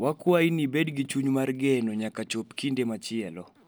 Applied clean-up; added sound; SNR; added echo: none; none; none; none.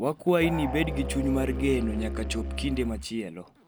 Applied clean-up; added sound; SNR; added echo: none; Musical instrument; 5 dB; none.